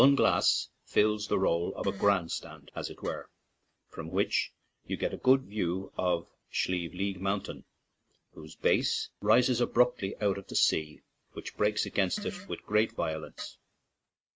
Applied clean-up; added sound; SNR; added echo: neural mask model RNNoise.